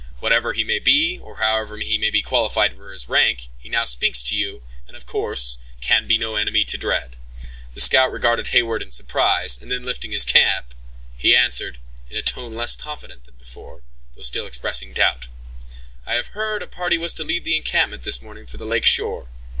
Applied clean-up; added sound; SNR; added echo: none; none; none; none.